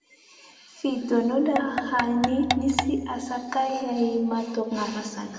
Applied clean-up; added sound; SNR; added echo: none; Tap / Percussion; 5 dB; reverberation time 2.4 s.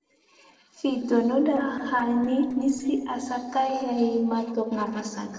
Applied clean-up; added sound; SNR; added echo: neural separator model SepFormer DNS4.